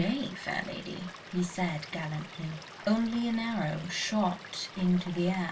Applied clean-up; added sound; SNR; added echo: none; Stream / Liquid; 15 dB; reverberation time 0.2 s.